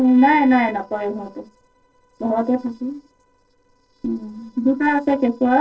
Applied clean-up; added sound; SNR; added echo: neural separator model SepFormer DNS4.